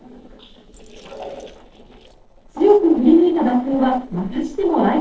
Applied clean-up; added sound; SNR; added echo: neural separator model SepFormer DNS4.